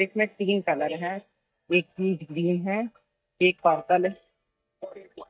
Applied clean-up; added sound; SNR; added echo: neural mask model DeepFilterNet 3.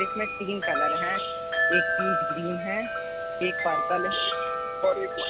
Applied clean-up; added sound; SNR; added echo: none; Wind chime; -3 dB; none.